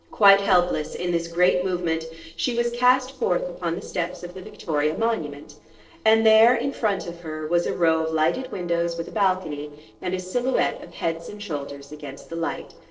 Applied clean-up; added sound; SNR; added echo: neural separator model SepFormer DNS4.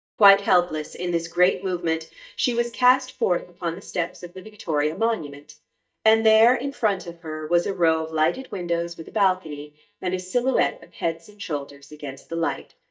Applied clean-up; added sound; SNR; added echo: neural mask model DeepFilterNet 3.